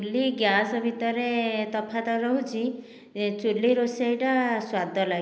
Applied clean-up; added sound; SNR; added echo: none; none; none; none.